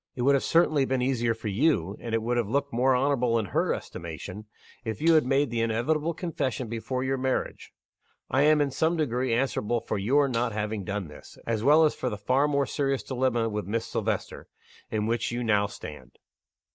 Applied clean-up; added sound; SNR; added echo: neural mask model DeepFilterNet 3.